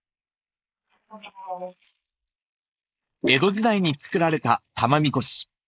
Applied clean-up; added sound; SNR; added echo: neural mask model Resemble Enhance denoiser.